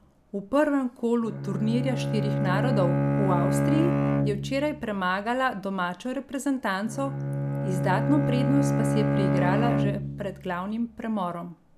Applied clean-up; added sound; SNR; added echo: none; Bowed string instrument; -1 dB; none.